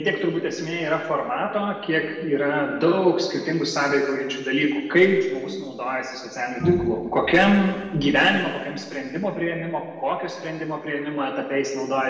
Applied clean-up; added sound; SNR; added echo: none; Bowed string instrument; 4 dB; reverberation time 1.3 s.